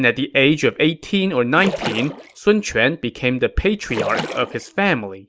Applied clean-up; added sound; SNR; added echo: none; Splash, splatter; 9 dB; none.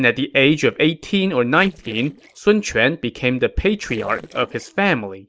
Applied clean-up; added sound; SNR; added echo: neural separator model SepFormer DNS4.